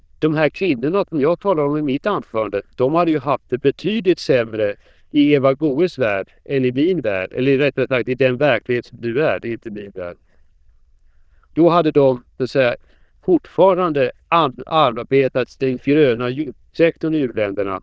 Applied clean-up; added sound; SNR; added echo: neural diffusion model UNIVERSE++.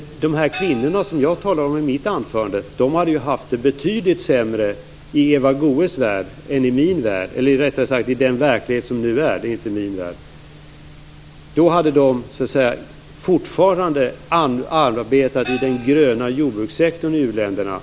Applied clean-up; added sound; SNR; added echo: none; Gong; 15 dB; none.